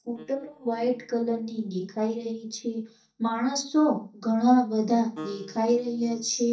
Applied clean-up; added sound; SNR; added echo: neural mask model DeepFilterNet 3.